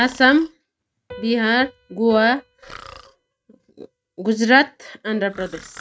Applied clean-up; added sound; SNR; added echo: neural mask model RNNoise.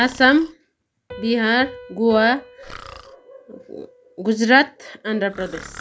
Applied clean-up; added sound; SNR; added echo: none; Breathing + Piano; 20 dB; none.